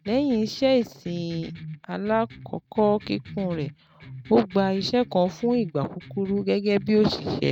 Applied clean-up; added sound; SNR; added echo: neural mask model RNNoise.